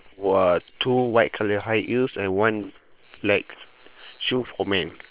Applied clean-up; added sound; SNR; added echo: neural separator model SepFormer WHAM!.